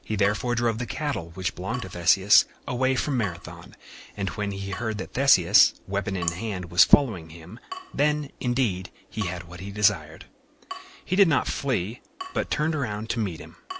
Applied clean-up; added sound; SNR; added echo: none; Drip / Water tap, faucet; 17 dB; none.